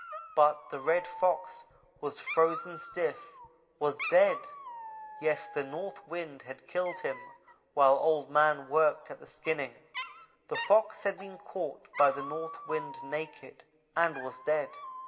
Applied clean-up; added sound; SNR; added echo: none; Dog; 13 dB; reverberation time 1.0 s.